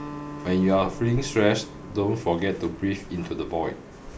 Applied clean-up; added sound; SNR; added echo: none; Acoustic guitar; 16 dB; none.